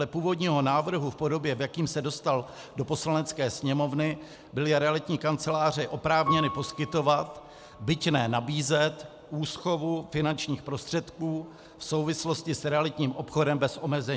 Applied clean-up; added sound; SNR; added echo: none; Piano; 15 dB; none.